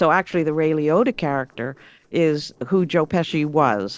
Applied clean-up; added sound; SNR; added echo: neural separator model SepFormer DNS4.